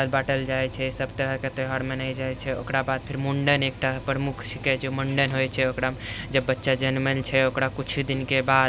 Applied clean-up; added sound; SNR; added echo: none; none; none; none.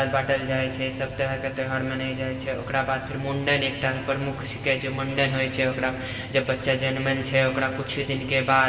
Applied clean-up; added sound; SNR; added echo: none; none; none; reverberation time 1.9 s.